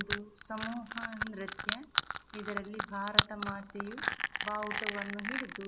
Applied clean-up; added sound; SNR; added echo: none; Crushing; -5 dB; none.